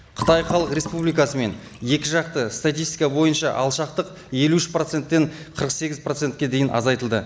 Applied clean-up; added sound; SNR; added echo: none; Fill (with liquid); 16 dB; none.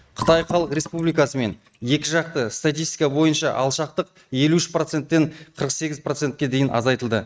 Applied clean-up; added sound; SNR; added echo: neural mask model RNNoise.